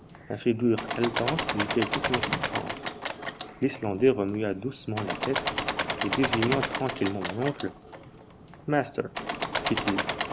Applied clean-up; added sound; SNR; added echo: none; Engine / Mechanisms; 3 dB; none.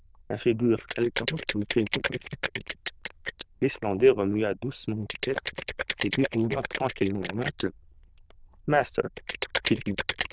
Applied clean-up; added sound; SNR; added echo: neural diffusion model UNIVERSE++.